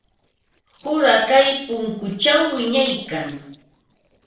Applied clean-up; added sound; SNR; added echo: neural separator model SepFormer DNS4.